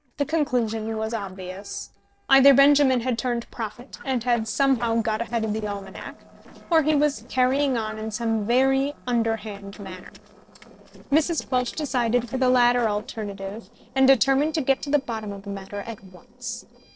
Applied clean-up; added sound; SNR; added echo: neural separator model SepFormer DNS4.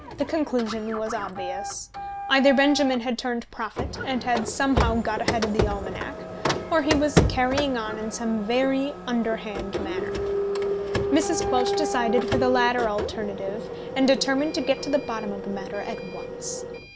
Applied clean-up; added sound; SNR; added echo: none; Printer; 3 dB; none.